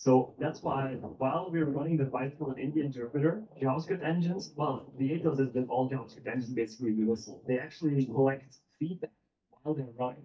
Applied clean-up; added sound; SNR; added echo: neural mask model DeepFilterNet 3.